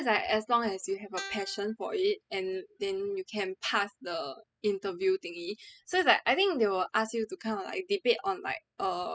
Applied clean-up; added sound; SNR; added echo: classical method spectral subtraction.